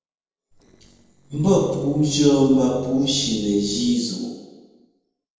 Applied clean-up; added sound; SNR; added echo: neural separator model SepFormer DNS4.